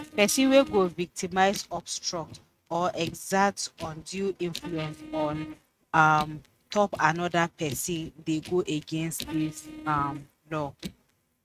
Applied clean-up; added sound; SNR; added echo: neural mask model RNNoise.